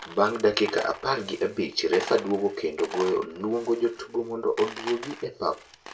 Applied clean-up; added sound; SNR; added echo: none; Coin (dropping); 15 dB; reverberation time 0.2 s.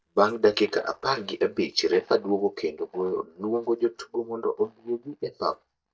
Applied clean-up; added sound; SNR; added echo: neural mask model DeepFilterNet 3.